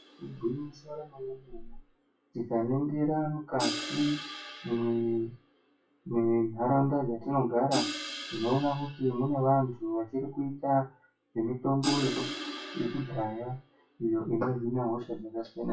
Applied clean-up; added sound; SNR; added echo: classical method WPE with log-MMSE.